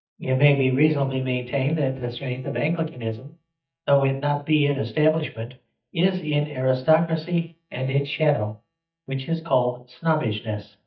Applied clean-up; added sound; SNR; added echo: neural mask model DeepFilterNet 3.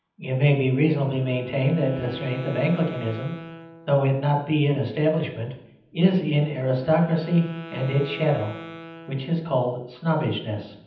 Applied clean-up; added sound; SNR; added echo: none; Wind instrument, woodwind instrument; 18 dB; reverberation time 0.8 s.